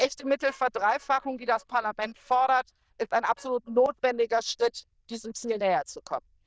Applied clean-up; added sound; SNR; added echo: neural diffusion model UNIVERSE++.